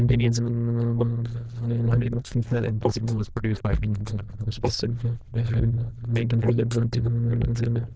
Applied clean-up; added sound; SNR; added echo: neural diffusion model UNIVERSE++.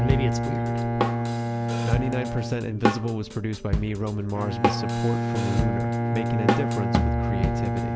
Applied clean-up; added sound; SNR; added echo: none; Bowed string instrument + Drum kit; -5 dB; none.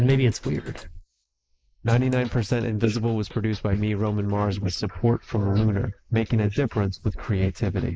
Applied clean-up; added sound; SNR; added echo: neural mask model Resemble Enhance denoiser.